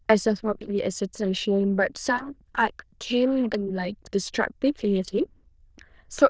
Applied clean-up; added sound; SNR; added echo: neural diffusion model UNIVERSE++.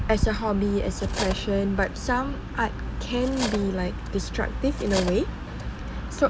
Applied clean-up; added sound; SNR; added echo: none; Cutlery, silverware; 12 dB; none.